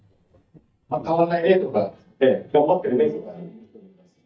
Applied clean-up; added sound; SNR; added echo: neural mask model DeepFilterNet 3.